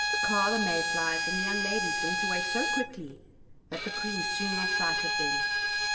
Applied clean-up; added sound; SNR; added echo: none; Bowed string instrument; -5 dB; reverberation time 1.1 s.